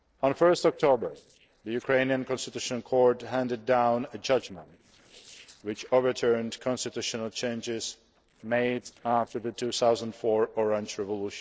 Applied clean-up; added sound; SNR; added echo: neural separator model SepFormer DNS4.